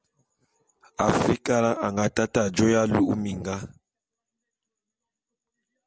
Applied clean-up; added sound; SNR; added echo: none; none; none; none.